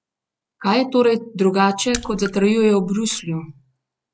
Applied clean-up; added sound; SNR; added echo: none; Raindrop / Splash, splatter; 16 dB; none.